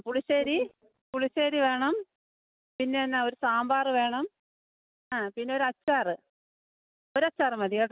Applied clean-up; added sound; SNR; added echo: none; none; none; none.